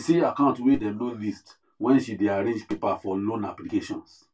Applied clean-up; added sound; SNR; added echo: none; none; none; reverberation time 0.2 s.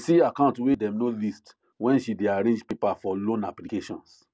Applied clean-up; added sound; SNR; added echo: none; none; none; none.